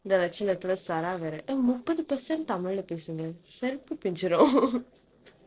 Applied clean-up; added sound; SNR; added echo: neural separator model SepFormer DNS4.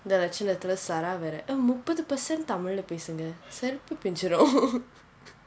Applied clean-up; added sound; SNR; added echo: none; none; none; none.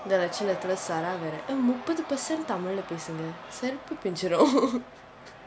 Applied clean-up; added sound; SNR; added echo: none; Crowd / Cheering; 13 dB; none.